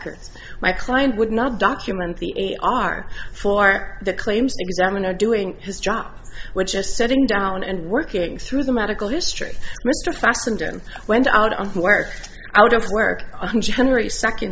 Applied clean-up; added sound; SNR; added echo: none; none; none; none.